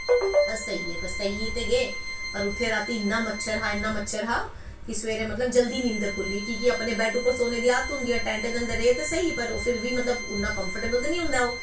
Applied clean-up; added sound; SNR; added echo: none; Organ; 9 dB; reverberation time 0.2 s.